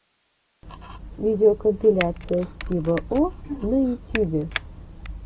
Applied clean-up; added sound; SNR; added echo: none; Typing; 13 dB; none.